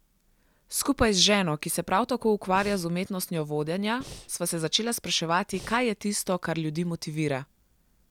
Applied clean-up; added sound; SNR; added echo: none; Breathing; 16 dB; none.